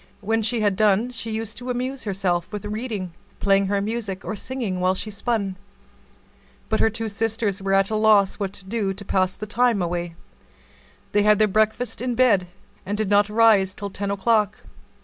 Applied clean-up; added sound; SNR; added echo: none; none; none; none.